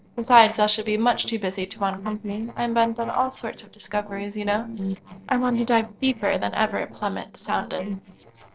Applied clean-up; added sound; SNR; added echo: neural separator model SepFormer DNS4.